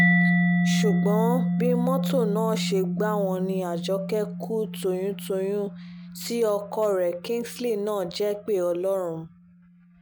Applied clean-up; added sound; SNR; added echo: none; Mallet percussion; 0 dB; none.